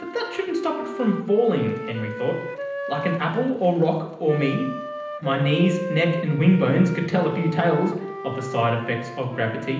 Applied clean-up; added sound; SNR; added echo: none; Wind instrument, woodwind instrument; 10 dB; reverberation time 0.8 s.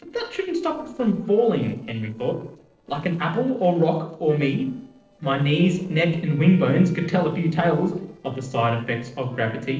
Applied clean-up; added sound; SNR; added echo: neural separator model SepFormer DNS4.